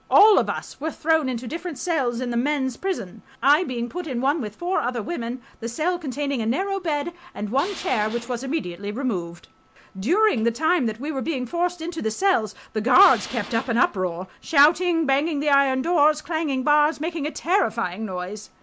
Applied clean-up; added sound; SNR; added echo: none; Tools; 17 dB; none.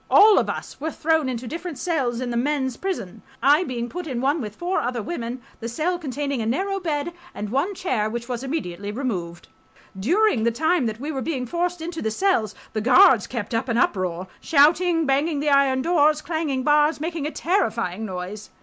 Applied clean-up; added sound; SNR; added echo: none; none; none; none.